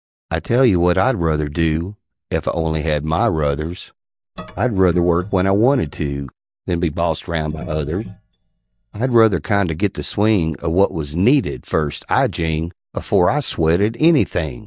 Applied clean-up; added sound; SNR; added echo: neural mask model DeepFilterNet 3.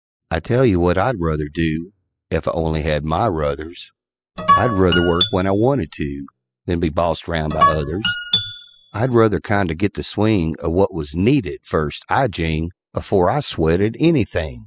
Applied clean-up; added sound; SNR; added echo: classical method spectral subtraction.